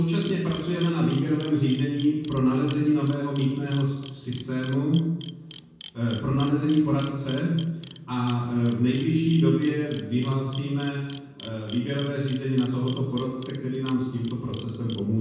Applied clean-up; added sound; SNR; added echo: none; Camera; 18 dB; reverberation time 1.1 s.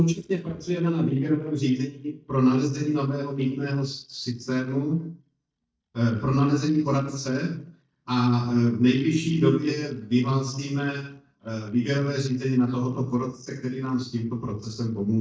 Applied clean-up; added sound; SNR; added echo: neural mask model DeepFilterNet 3.